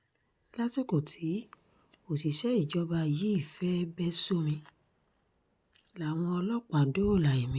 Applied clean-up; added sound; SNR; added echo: none; none; none; none.